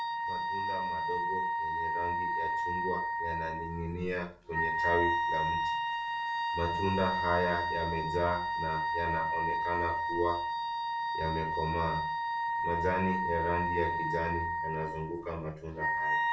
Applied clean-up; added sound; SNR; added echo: none; Wind instrument, woodwind instrument; -3 dB; reverberation time 0.3 s.